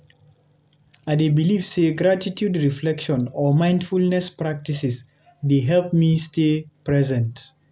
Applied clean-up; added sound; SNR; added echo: none; none; none; none.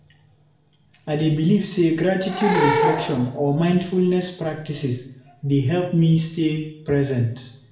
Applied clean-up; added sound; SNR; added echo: none; Animal / Brass instrument; 4 dB; reverberation time 0.6 s.